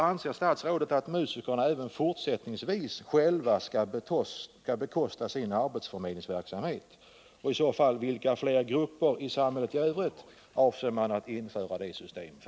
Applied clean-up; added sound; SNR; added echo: none; none; none; none.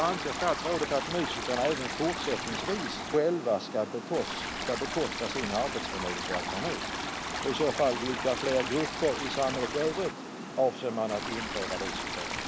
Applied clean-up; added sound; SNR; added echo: none; Stream + Water; 4 dB; none.